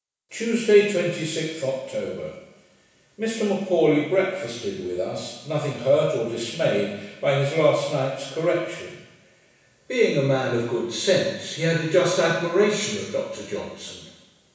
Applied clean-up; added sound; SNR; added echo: none; none; none; reverberation time 1.1 s.